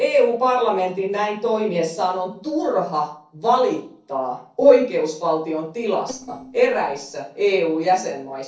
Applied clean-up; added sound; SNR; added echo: neural separator model SepFormer DNS4.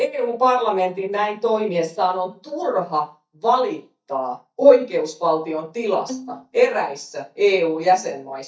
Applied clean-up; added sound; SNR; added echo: neural mask model DeepFilterNet 3.